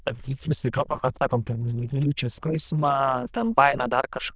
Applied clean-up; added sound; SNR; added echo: neural diffusion model UNIVERSE++.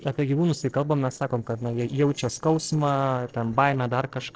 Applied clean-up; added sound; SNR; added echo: neural separator model SepFormer DNS4.